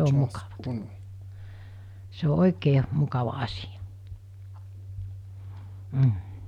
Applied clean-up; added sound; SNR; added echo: none; Clock; 16 dB; none.